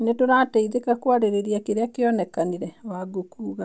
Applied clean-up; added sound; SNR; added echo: none; none; none; none.